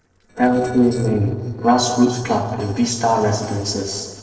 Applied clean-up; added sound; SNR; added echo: neural separator model SepFormer DNS4.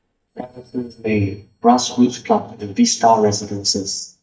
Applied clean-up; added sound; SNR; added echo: neural mask model DeepFilterNet 3.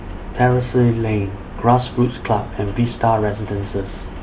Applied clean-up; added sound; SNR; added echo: none; none; none; none.